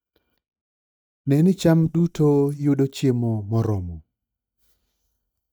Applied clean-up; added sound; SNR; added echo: neural mask model DeepFilterNet 3.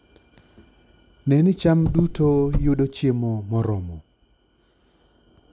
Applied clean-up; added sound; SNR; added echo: none; Car; 4 dB; none.